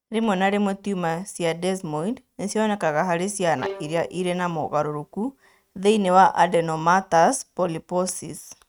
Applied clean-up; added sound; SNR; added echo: neural mask model RNNoise.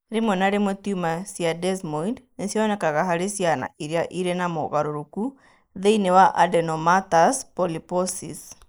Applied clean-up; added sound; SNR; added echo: neural mask model Resemble Enhance denoiser.